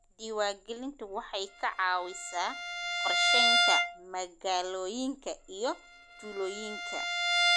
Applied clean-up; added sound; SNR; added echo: none; Bowed string instrument; -3 dB; none.